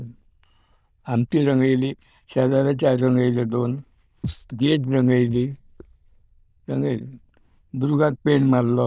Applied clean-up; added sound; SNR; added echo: neural diffusion model UNIVERSE++.